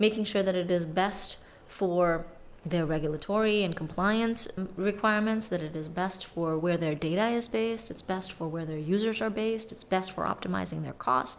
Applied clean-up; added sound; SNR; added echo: none; none; none; none.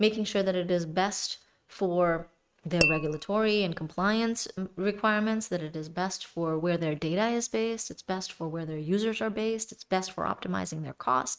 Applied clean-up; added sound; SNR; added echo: neural mask model RNNoise.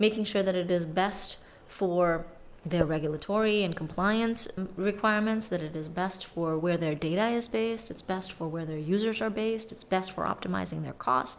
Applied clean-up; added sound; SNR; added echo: neural mask model Resemble Enhance denoiser.